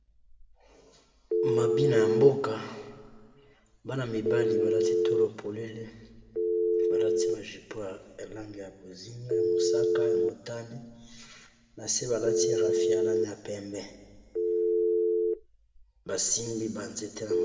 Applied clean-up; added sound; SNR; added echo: none; Telephone; -5 dB; reverberation time 1.6 s.